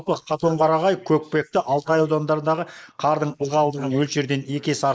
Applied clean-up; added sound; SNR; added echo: neural mask model Resemble Enhance denoiser.